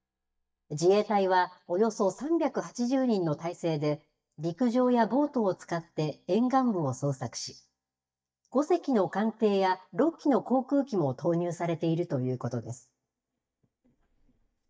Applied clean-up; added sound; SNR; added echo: neural mask model DeepFilterNet 3.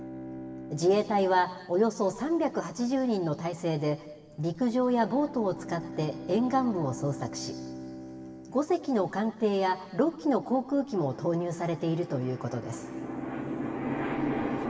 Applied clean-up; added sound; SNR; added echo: none; Bowed string instrument; 14 dB; reverberation time 3.0 s.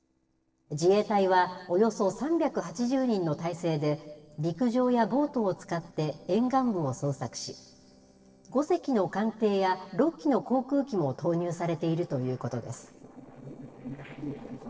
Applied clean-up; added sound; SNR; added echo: neural separator model SepFormer DNS4.